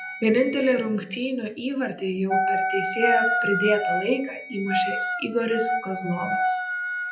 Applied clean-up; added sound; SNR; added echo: classical method WPE with log-MMSE.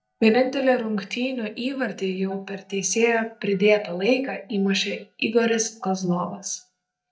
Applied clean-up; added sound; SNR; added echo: neural mask model DeepFilterNet 3.